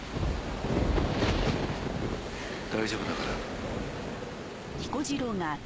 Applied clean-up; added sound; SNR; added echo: none; none; none; none.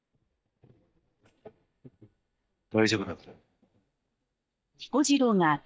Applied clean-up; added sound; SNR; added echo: neural mask model DeepFilterNet 3.